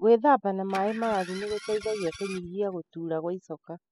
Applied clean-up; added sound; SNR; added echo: classical method spectral subtraction.